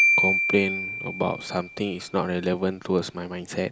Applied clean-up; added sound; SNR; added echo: none; Marimba, xylophone; 0 dB; none.